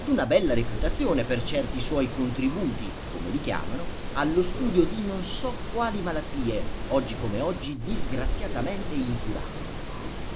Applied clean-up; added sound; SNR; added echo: none; Insect; 0 dB; none.